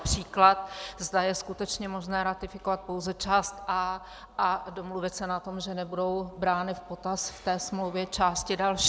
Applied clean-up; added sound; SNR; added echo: none; none; none; none.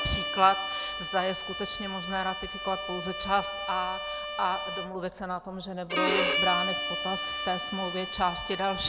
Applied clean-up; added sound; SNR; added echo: none; Bowed string instrument; 2 dB; none.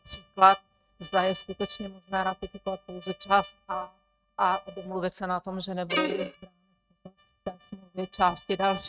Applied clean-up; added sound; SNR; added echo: neural mask model RNNoise.